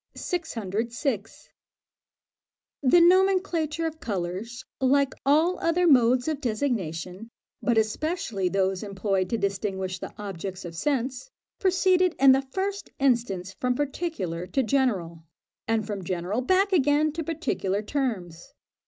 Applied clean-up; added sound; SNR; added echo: none; none; none; none.